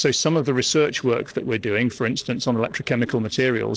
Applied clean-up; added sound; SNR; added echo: neural separator model SepFormer DNS4.